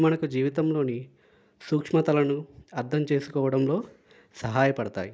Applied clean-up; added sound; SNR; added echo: none; none; none; none.